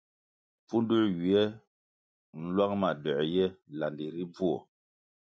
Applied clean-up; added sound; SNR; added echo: none; none; none; none.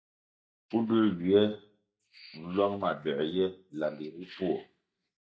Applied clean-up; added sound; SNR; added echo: neural mask model DeepFilterNet 3.